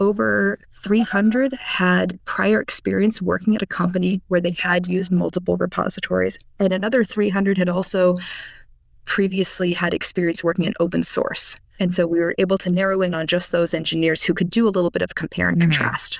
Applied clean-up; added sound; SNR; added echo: neural diffusion model UNIVERSE++.